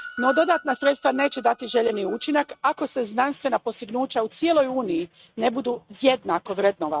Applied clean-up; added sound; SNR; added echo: neural mask model RNNoise.